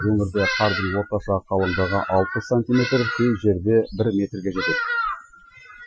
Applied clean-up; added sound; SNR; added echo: classical method Wiener filter.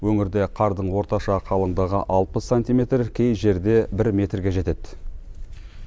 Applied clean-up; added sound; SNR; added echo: none; none; none; none.